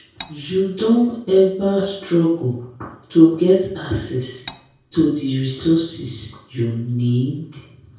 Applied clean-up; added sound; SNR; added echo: none; Cutlery, silverware; 19 dB; reverberation time 0.6 s.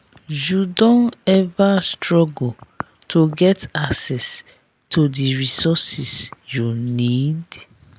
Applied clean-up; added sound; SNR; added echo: none; none; none; none.